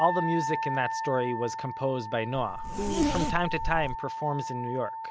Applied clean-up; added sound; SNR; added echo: none; Wind instrument, woodwind instrument + Zipper (clothing); 2 dB; none.